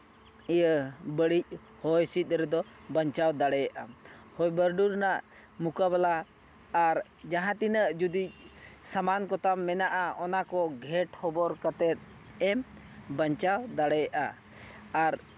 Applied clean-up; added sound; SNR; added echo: none; none; none; none.